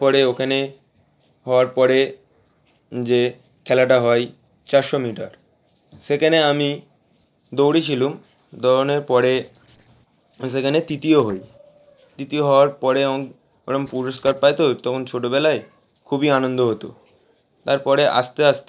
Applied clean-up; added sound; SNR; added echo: neural separator model SepFormer DNS4.